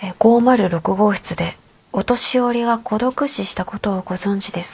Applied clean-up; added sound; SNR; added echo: none; none; none; none.